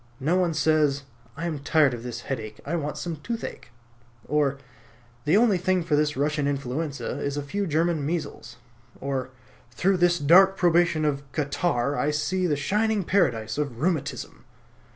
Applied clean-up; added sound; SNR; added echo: none; none; none; none.